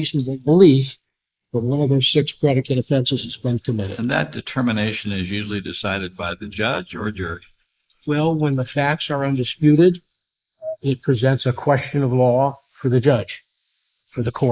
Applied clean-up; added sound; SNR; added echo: neural mask model Resemble Enhance denoiser.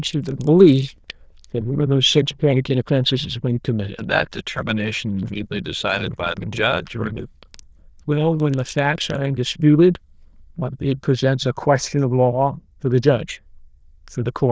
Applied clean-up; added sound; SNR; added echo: neural diffusion model UNIVERSE++.